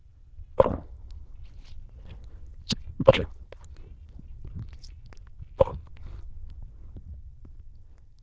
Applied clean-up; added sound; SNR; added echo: neural diffusion model UNIVERSE++.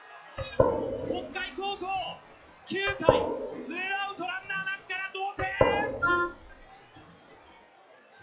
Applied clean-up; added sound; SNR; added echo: classical method log-MMSE.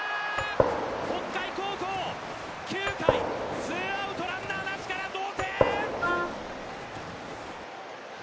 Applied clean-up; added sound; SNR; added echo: none; Wind instrument, woodwind instrument + Gunshot, gunfire; -2 dB; none.